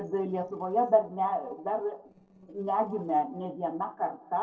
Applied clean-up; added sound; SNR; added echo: neural separator model SepFormer DNS4.